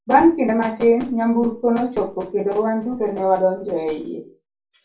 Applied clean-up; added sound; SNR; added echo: none; none; none; reverberation time 0.3 s.